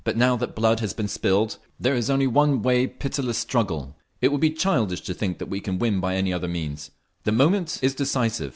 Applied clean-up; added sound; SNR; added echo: none; none; none; none.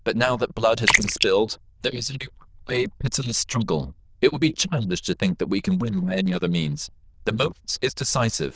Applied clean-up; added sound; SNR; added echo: neural diffusion model UNIVERSE++.